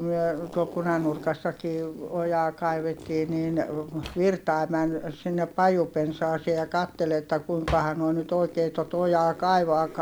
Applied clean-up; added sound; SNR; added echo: none; Zipper (clothing) + Drawer open or close; 17 dB; none.